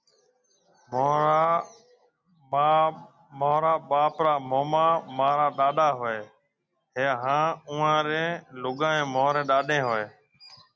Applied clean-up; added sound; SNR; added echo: none; none; none; none.